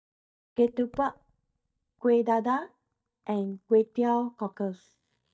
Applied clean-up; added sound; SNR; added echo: neural mask model DeepFilterNet 3.